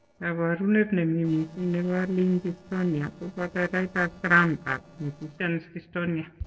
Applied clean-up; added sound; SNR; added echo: neural separator model SepFormer DNS4.